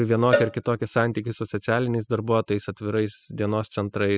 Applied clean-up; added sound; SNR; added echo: classical method spectral subtraction.